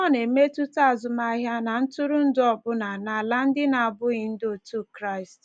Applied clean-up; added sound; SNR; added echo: none; none; none; none.